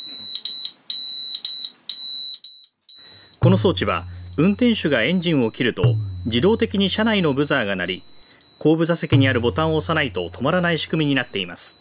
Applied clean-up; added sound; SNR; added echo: none; Tabla; 7 dB; none.